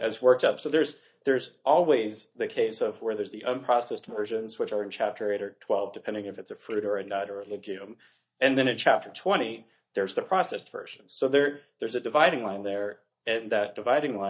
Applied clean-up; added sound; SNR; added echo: neural mask model DeepFilterNet 3.